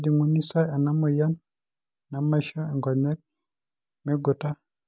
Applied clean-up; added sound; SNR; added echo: none; none; none; none.